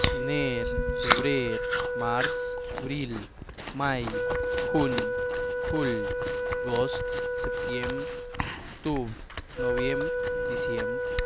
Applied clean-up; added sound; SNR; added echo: none; Wind instrument, woodwind instrument + Chewing, mastication; -4 dB; none.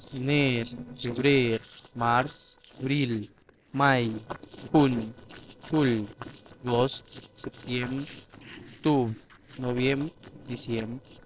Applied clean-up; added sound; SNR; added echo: neural separator model SepFormer DNS4.